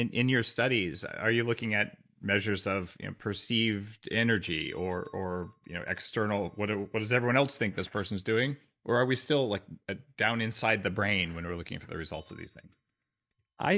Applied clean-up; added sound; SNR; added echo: neural mask model DeepFilterNet 3.